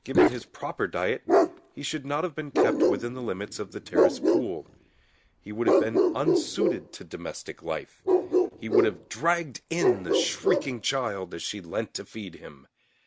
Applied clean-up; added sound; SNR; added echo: none; Bark; -4 dB; none.